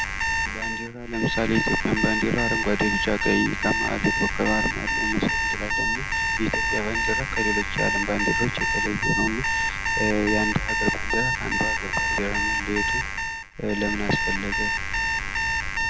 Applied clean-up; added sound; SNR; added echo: none; Alarm; -2 dB; none.